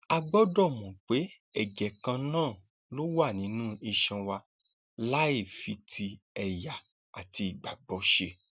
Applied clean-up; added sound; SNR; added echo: none; none; none; none.